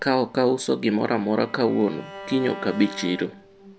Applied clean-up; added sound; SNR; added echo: none; Bowed string instrument; 17 dB; none.